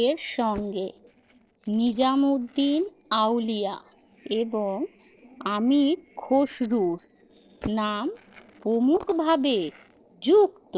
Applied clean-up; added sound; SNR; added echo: neural separator model SepFormer DNS4.